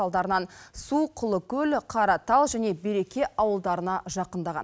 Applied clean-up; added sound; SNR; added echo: none; none; none; none.